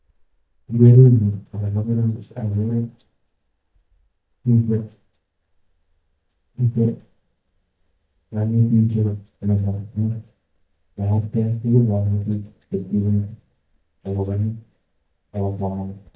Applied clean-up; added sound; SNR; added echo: neural mask model DeepFilterNet 3.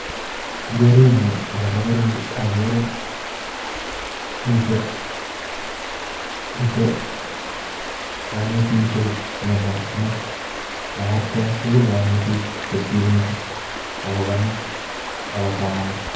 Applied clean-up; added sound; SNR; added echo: none; Stream; 7 dB; reverberation time 0.9 s.